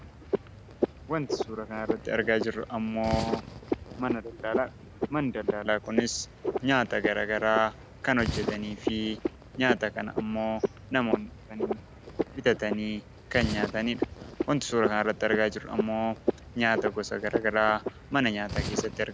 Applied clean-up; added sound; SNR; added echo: none; Frog; 4 dB; none.